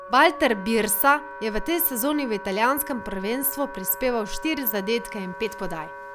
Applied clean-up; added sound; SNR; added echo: none; Wind instrument, woodwind instrument; 14 dB; none.